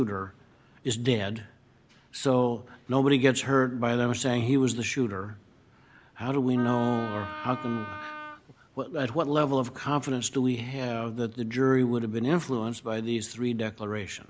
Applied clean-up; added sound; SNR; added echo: none; Wind instrument, woodwind instrument; 11 dB; none.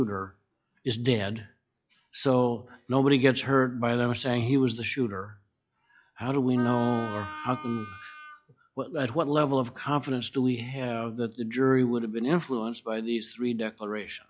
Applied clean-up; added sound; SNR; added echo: classical method log-MMSE.